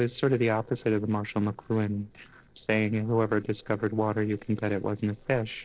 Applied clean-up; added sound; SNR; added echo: neural separator model SepFormer DNS4.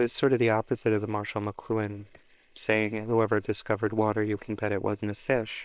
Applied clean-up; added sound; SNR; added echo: neural separator model SepFormer WHAM!.